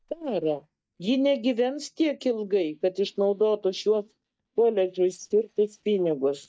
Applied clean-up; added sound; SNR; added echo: neural mask model DeepFilterNet 3.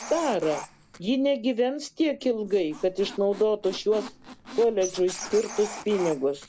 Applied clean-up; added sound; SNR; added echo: none; Squeak; 15 dB; none.